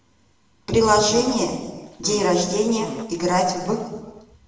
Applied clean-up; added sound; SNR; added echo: none; Fart; 15 dB; reverberation time 1.2 s.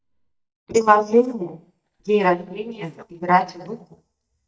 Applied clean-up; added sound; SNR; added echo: neural mask model DeepFilterNet 3.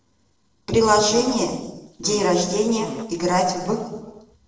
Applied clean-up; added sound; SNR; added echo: neural separator model SepFormer DNS4.